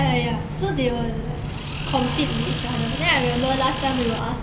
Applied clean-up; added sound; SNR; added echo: none; Tools; 9 dB; none.